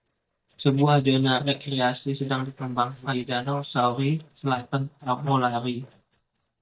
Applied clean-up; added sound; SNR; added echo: neural mask model DeepFilterNet 3.